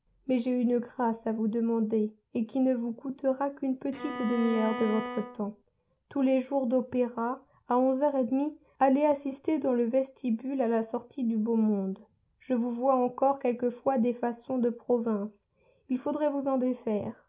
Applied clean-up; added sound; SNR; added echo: none; Bowed string instrument; 8 dB; none.